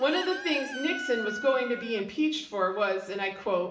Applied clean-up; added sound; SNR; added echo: none; Chicken, rooster; 11 dB; reverberation time 0.7 s.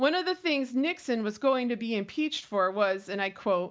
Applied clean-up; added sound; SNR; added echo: none; none; none; none.